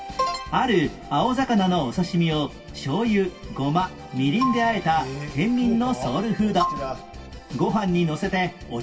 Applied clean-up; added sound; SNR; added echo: none; Marimba, xylophone; 10 dB; reverberation time 0.2 s.